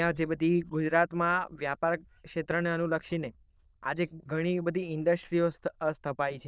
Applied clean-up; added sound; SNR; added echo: neural diffusion model UNIVERSE++.